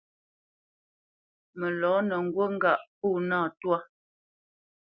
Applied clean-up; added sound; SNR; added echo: none; none; none; none.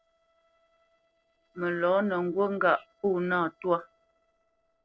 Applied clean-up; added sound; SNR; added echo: neural separator model SepFormer DNS4.